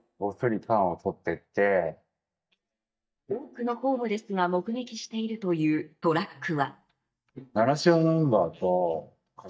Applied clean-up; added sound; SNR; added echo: neural mask model DeepFilterNet 3.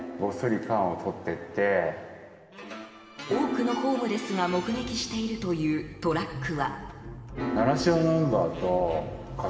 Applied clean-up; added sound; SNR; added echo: none; Piano; 10 dB; reverberation time 1.7 s.